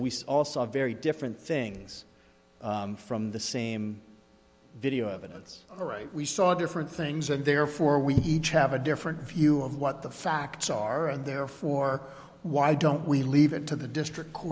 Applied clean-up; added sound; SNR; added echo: none; none; none; none.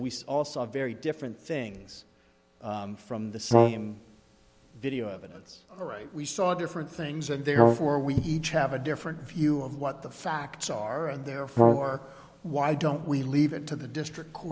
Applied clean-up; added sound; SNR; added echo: none; Brass instrument; -4 dB; none.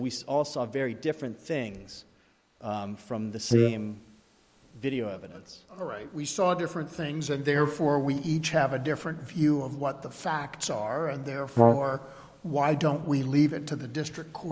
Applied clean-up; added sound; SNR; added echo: neural mask model Resemble Enhance denoiser.